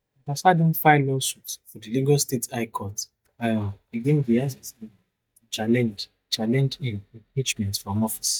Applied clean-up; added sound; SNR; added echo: neural mask model DeepFilterNet 3.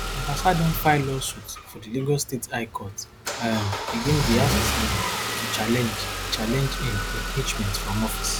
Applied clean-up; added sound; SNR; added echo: none; Engine starting / Car; 2 dB; none.